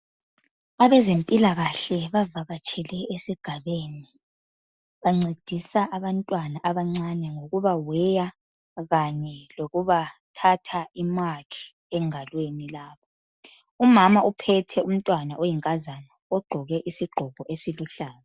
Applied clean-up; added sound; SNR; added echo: none; none; none; none.